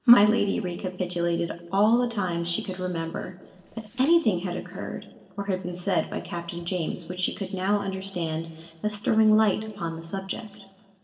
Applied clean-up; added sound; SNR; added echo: neural separator model SepFormer DNS4.